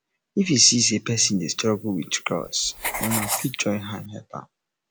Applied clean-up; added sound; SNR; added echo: none; Writing; 10 dB; none.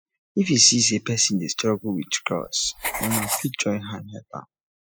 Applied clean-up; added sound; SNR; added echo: classical method spectral subtraction.